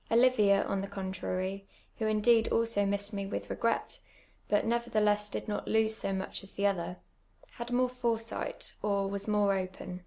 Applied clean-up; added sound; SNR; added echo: none; none; none; none.